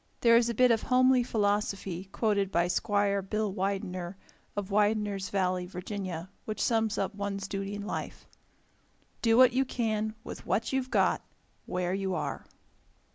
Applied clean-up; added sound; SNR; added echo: none; none; none; none.